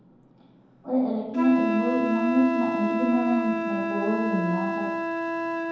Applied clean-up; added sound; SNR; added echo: none; Wind instrument, woodwind instrument; 3 dB; reverberation time 0.8 s.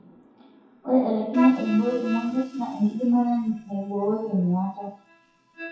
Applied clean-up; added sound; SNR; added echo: classical method WPE with log-MMSE.